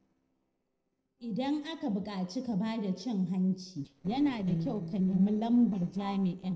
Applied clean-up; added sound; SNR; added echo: neural separator model SepFormer DNS4.